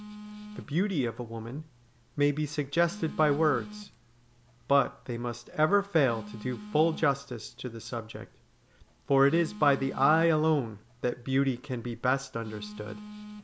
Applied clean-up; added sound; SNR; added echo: none; Telephone; 17 dB; none.